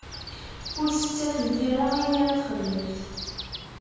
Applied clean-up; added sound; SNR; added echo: none; Chirp, tweet; 10 dB; reverberation time 1.2 s.